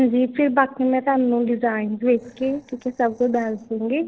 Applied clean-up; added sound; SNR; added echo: neural separator model SepFormer DNS4.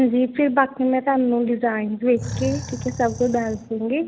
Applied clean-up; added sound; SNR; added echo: none; Animal; 11 dB; none.